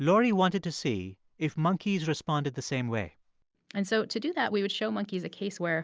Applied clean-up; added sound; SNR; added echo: none; none; none; none.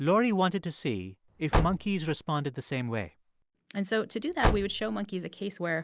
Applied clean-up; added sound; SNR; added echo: none; Car; 2 dB; none.